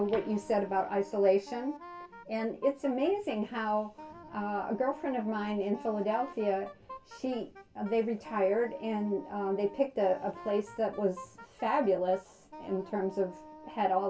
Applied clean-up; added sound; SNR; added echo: none; Wind instrument, woodwind instrument; 18 dB; reverberation time 0.2 s.